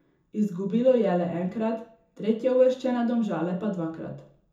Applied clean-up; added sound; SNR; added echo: none; none; none; reverberation time 0.7 s.